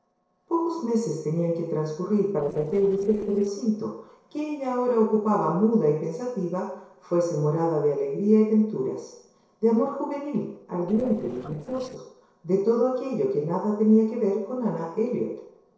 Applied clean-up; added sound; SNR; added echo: neural separator model SepFormer DNS4.